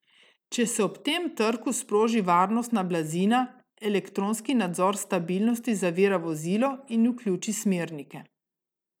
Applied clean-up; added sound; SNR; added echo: none; none; none; none.